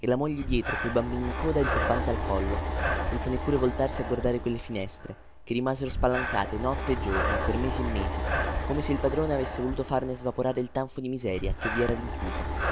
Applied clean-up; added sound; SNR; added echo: none; Breathing; 2 dB; none.